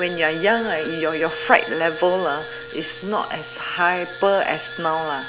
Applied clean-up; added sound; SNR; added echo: none; Wind instrument, woodwind instrument + Wind instrument, woodwind instrument; 11 dB; none.